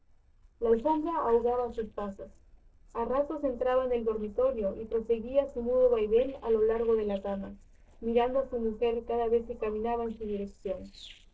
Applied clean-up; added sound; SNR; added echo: neural separator model SepFormer DNS4.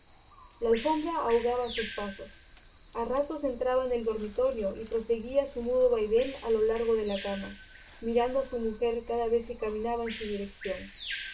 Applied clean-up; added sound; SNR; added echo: none; Bird vocalization, bird call, bird song; 11 dB; reverberation time 0.1 s.